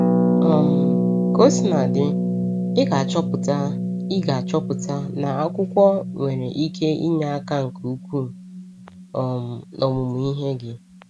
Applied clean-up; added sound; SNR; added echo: none; Harp; 1 dB; none.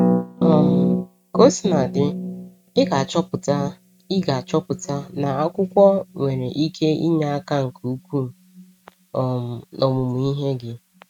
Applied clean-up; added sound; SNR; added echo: neural mask model RNNoise.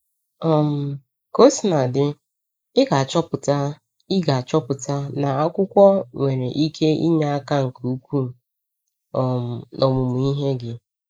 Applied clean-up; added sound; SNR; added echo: neural mask model Resemble Enhance denoiser.